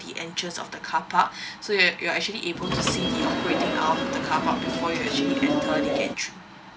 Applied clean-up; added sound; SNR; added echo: none; Subway, metro, underground / Sliding door; -2 dB; none.